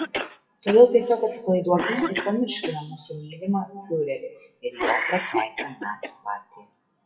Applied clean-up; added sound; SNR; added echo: classical method WPE with log-MMSE.